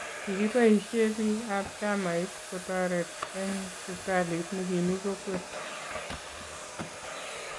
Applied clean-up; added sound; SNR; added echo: none; Domestic sounds, home sounds; 9 dB; none.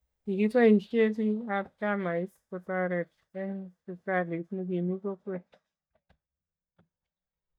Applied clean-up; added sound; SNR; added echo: neural mask model DeepFilterNet 3.